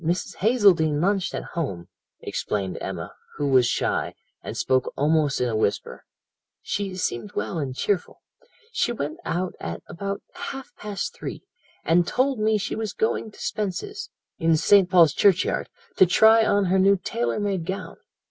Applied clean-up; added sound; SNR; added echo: none; none; none; none.